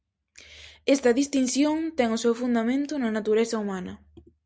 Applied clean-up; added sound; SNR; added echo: none; none; none; none.